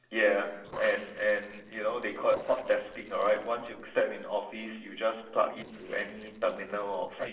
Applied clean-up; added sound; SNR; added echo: neural separator model SepFormer DNS4.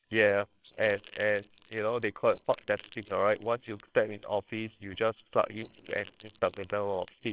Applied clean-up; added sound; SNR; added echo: neural separator model SepFormer WHAMR!.